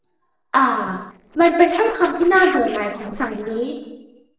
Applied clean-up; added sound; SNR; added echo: neural separator model SepFormer DNS4.